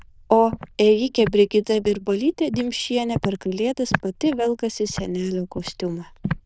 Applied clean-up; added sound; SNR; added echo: neural diffusion model UNIVERSE++.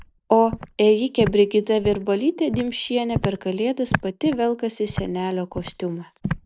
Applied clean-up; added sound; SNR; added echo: none; Walk, footsteps; 10 dB; none.